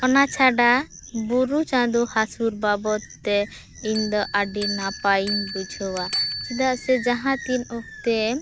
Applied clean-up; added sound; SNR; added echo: none; Bell; 12 dB; none.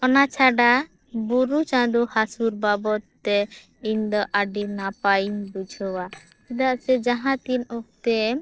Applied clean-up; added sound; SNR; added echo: neural separator model SepFormer DNS4.